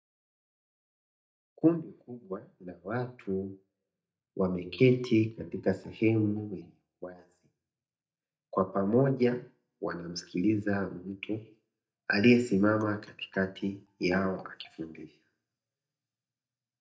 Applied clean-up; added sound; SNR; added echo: neural mask model DeepFilterNet 3.